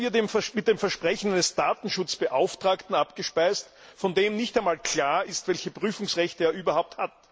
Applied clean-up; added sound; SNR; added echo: none; none; none; none.